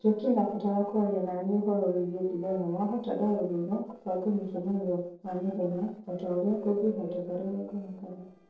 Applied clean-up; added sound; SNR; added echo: neural separator model SepFormer DNS4.